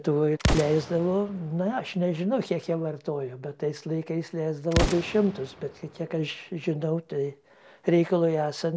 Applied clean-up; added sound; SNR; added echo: none; Explosion; 8 dB; none.